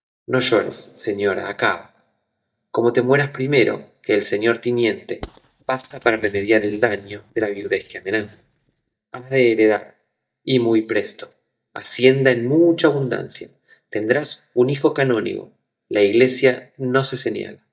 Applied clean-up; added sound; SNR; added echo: neural mask model DeepFilterNet 3.